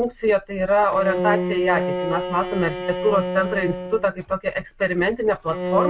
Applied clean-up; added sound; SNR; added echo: none; Bowed string instrument; 5 dB; none.